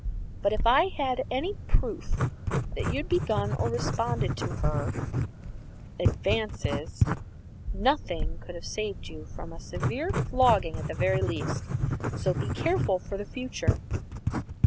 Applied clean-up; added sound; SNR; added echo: none; Writing; 0 dB; none.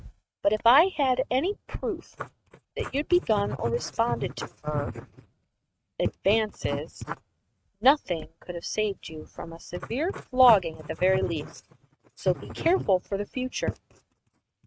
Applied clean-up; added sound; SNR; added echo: neural mask model RNNoise.